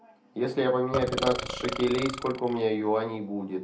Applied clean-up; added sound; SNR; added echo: none; Burping, eructation; 6 dB; reverberation time 0.3 s.